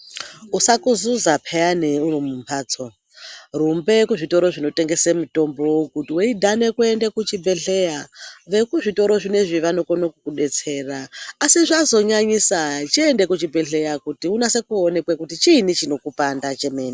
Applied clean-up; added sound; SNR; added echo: none; none; none; none.